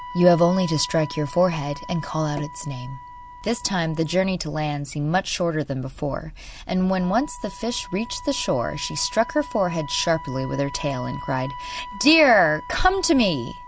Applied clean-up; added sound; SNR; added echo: none; Wind instrument, woodwind instrument; 16 dB; none.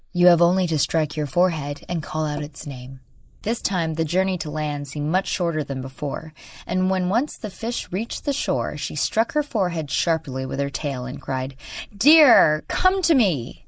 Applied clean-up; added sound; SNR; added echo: neural mask model Resemble Enhance denoiser.